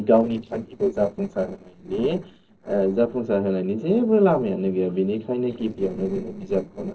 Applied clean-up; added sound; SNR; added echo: neural separator model SepFormer DNS4.